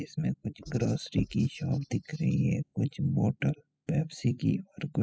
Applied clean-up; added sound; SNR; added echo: classical method spectral subtraction.